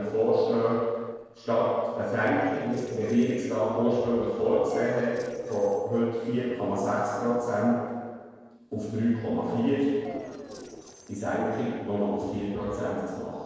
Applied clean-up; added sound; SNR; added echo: neural separator model SepFormer DNS4.